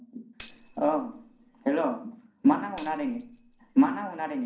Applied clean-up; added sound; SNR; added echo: none; Tambourine; 6 dB; reverberation time 0.6 s.